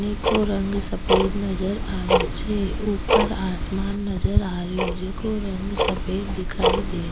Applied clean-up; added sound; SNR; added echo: none; Tick-tock; -2 dB; none.